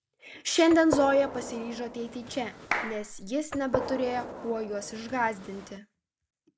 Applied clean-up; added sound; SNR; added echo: none; Gunshot, gunfire + Clapping; 8 dB; none.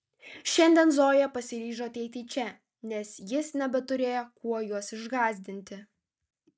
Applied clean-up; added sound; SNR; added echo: none; none; none; none.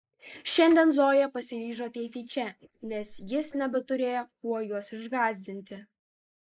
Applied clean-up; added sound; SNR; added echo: neural mask model Resemble Enhance denoiser.